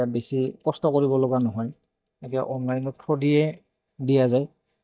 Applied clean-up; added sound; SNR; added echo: neural mask model DeepFilterNet 3.